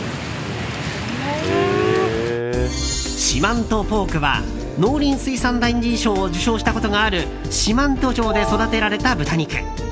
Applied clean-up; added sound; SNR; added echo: none; none; none; none.